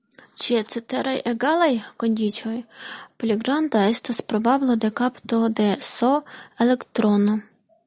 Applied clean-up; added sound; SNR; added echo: none; none; none; none.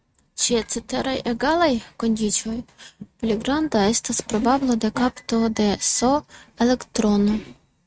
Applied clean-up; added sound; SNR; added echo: neural mask model RNNoise.